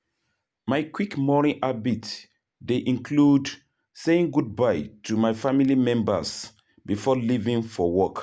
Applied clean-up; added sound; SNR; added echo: none; none; none; none.